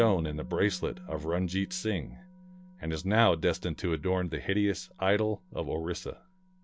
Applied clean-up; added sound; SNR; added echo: none; Musical instrument; 19 dB; none.